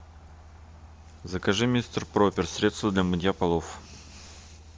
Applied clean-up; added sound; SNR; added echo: none; none; none; none.